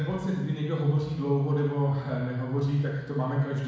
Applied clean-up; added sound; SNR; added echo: none; none; none; reverberation time 1.1 s.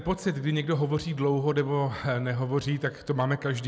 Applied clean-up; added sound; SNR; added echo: none; none; none; none.